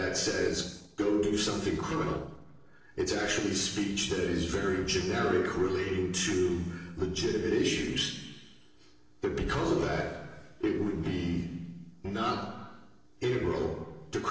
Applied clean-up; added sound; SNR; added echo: neural separator model SepFormer DNS4.